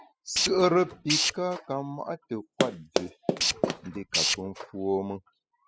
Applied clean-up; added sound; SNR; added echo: classical method spectral subtraction.